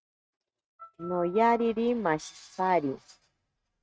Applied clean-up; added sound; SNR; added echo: neural mask model RNNoise.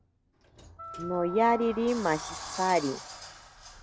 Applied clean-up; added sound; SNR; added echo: none; Sliding door + Wind instrument, woodwind instrument; 12 dB; none.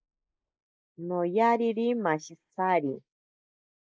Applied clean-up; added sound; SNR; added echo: neural mask model Resemble Enhance denoiser.